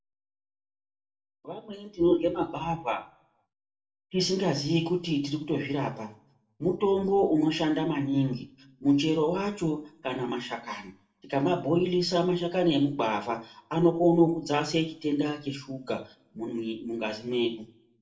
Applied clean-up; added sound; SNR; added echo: none; none; none; reverberation time 0.3 s.